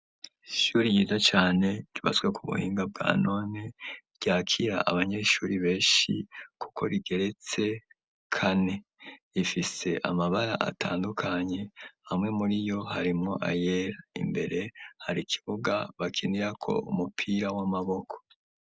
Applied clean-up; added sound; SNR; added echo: none; none; none; none.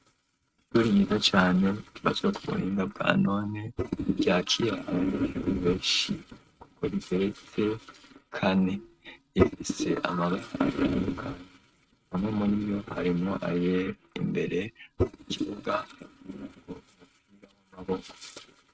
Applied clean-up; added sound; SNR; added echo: neural mask model RNNoise.